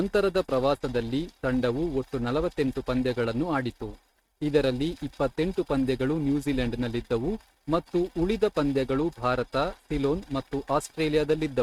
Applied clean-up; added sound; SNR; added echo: neural mask model RNNoise.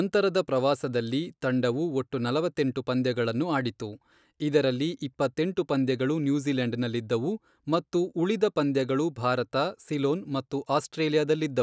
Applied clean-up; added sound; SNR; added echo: none; none; none; none.